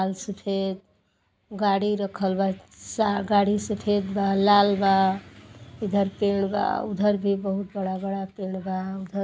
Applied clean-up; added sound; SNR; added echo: none; none; none; none.